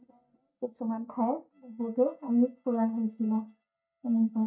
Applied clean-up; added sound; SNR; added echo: neural mask model DeepFilterNet 3.